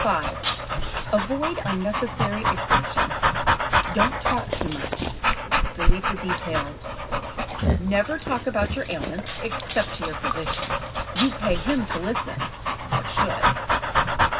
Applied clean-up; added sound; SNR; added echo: none; Dog; -5 dB; reverberation time 0.4 s.